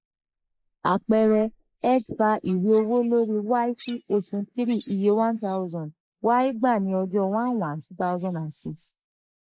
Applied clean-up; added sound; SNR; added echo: neural mask model Resemble Enhance denoiser.